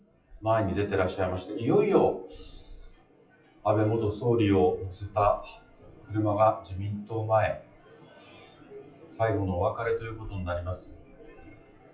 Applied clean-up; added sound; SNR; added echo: classical method WPE with log-MMSE.